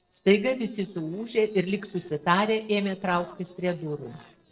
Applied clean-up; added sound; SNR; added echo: neural separator model SepFormer DNS4.